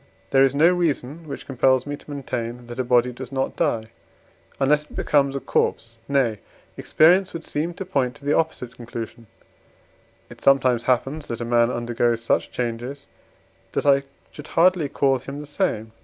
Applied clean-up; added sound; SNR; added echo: none; none; none; none.